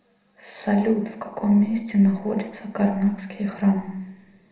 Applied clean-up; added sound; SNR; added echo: none; none; none; reverberation time 0.7 s.